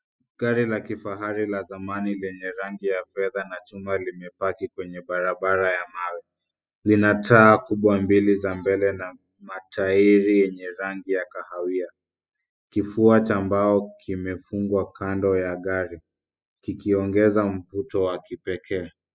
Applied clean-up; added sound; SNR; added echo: classical method spectral subtraction.